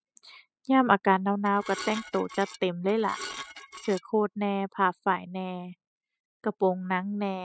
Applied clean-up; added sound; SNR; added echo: classical method spectral subtraction.